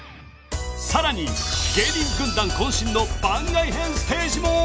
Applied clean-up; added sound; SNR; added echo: none; none; none; none.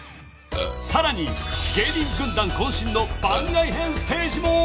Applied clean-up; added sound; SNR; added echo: none; Burping, eructation; 7 dB; reverberation time 2.4 s.